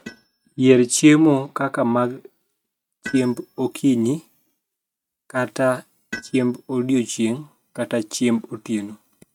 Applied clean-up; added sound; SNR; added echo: neural mask model RNNoise.